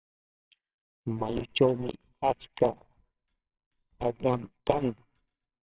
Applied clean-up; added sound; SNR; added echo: neural separator model SepFormer WHAMR!.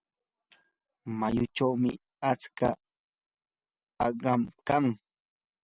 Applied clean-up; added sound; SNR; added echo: none; none; none; none.